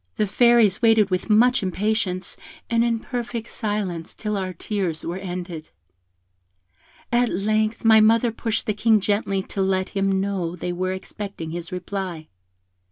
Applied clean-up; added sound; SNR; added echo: none; none; none; none.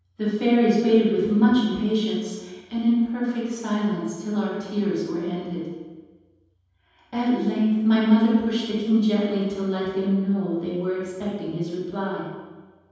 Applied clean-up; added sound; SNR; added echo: none; none; none; reverberation time 1.2 s.